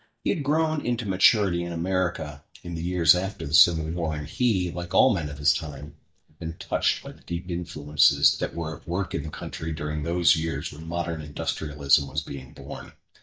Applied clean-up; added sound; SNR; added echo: neural mask model DeepFilterNet 3.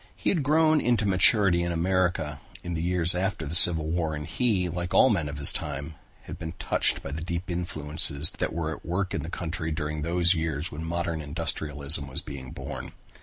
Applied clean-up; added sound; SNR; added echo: none; none; none; none.